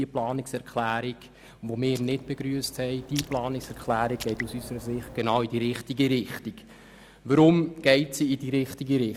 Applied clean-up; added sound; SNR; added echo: none; Raindrop; 15 dB; none.